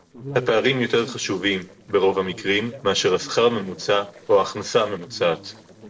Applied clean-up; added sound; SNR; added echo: neural separator model SepFormer DNS4.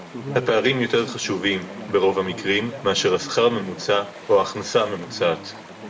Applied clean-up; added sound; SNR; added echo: none; Chatter / Stream; 14 dB; reverberation time 0.4 s.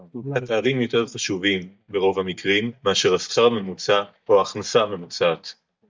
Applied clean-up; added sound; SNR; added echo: neural mask model DeepFilterNet 3.